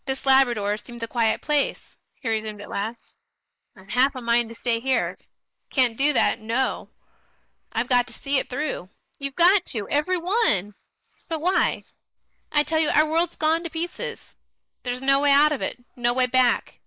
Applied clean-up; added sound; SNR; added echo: neural mask model Resemble Enhance denoiser.